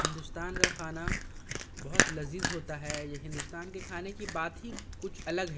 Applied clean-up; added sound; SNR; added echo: none; Chewing, mastication; -3 dB; reverberation time 0.5 s.